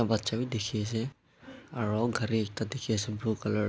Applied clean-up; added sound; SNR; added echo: none; none; none; none.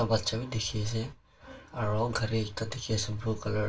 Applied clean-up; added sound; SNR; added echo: none; none; none; reverberation time 0.2 s.